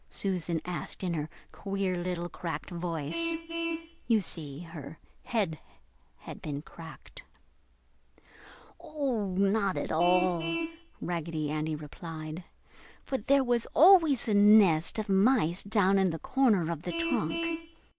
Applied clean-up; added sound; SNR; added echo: none; Vehicle horn, car horn, honking; 12 dB; none.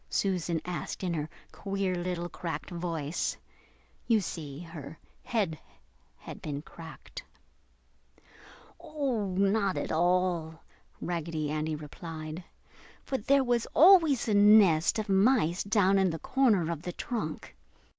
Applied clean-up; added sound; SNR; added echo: none; none; none; none.